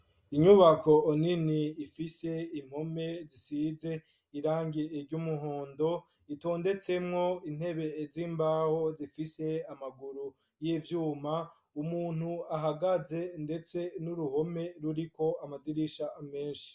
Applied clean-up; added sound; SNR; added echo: none; none; none; none.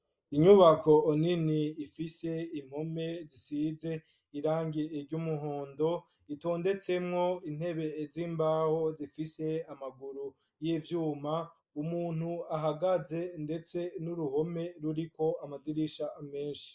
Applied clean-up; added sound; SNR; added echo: neural mask model Resemble Enhance denoiser.